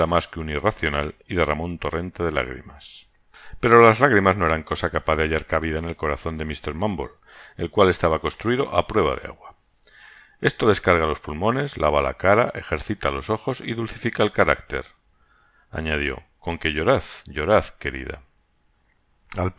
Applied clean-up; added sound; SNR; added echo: none; none; none; none.